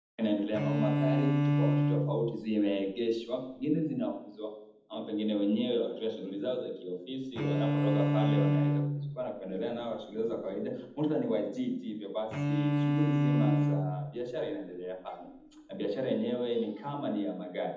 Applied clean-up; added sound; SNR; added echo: none; Bowed string instrument; -3 dB; reverberation time 0.8 s.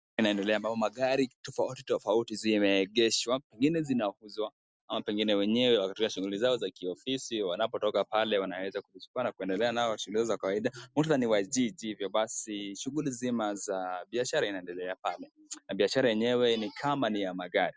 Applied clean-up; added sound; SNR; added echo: none; none; none; none.